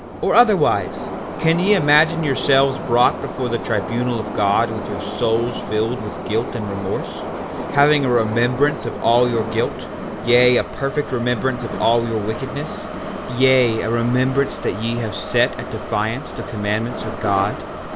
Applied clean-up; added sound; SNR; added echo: none; Subway, metro, underground; 8 dB; none.